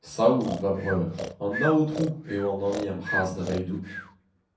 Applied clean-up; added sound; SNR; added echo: none; Breathing; 9 dB; reverberation time 0.5 s.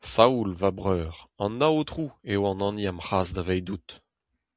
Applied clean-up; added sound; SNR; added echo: none; none; none; none.